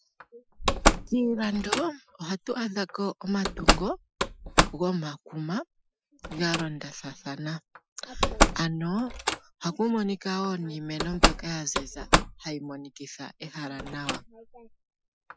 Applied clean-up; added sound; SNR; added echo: classical method Wiener filter.